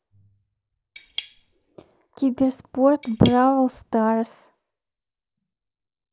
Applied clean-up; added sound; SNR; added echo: none; Cutlery, silverware / Tap; 15 dB; none.